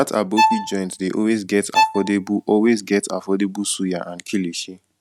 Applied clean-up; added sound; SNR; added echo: neural mask model RNNoise.